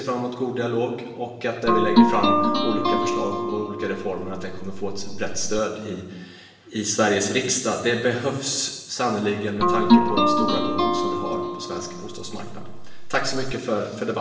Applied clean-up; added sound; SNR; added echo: none; Guitar; -4 dB; reverberation time 1.1 s.